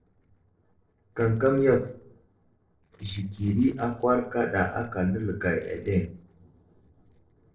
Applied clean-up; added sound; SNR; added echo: neural separator model SepFormer DNS4.